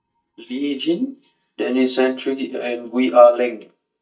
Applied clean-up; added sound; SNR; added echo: neural mask model DeepFilterNet 3.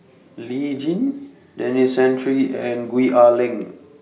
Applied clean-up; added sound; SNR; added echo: none; none; none; none.